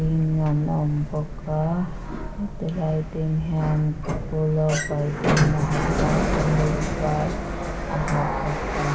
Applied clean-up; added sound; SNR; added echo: none; Sliding door; 2 dB; reverberation time 1.4 s.